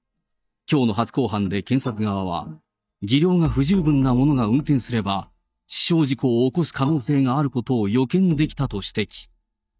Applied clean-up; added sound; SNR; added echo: neural mask model DeepFilterNet 3.